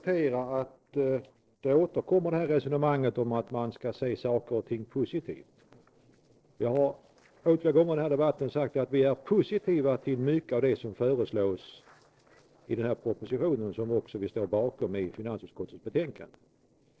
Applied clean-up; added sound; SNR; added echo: neural separator model SepFormer DNS4.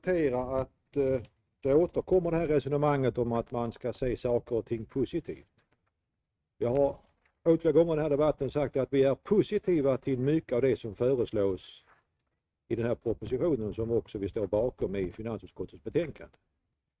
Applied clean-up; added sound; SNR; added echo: neural mask model RNNoise.